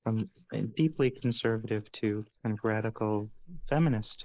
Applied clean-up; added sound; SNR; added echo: neural mask model Resemble Enhance denoiser.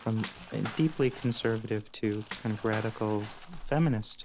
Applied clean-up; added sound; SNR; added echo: none; Shatter / Crushing + Crumpling, crinkling; 13 dB; none.